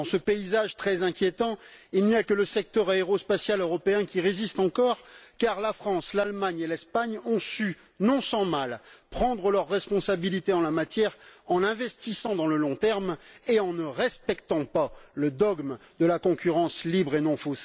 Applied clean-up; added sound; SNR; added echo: none; none; none; none.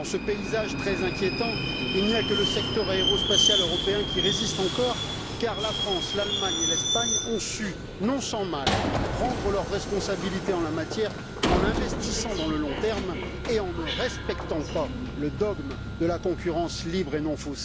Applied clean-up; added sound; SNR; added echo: none; Subway, metro, underground; 0 dB; none.